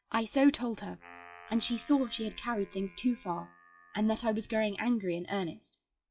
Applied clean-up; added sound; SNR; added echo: classical method log-MMSE.